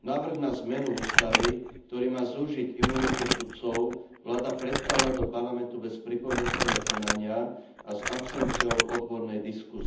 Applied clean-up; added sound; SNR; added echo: none; Crumpling, crinkling; 0 dB; reverberation time 0.8 s.